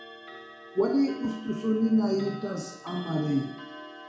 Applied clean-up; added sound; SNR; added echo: none; Clock; 16 dB; reverberation time 0.6 s.